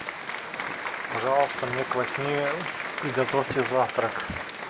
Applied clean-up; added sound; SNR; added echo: none; Applause; 4 dB; none.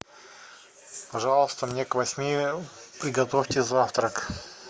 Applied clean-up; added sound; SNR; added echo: none; none; none; none.